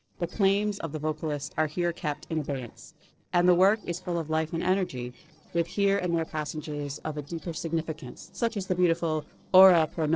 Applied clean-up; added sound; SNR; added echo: neural separator model SepFormer DNS4.